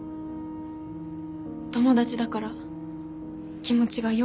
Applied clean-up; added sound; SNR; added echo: none; none; none; none.